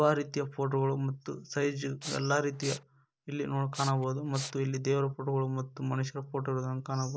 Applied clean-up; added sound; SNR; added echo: none; Respiratory sounds; 11 dB; none.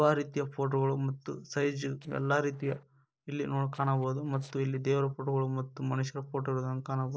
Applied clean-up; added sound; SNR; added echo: neural separator model SepFormer DNS4.